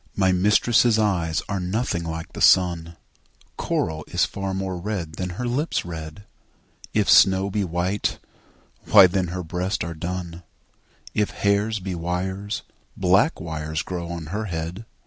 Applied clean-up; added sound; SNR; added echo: none; none; none; none.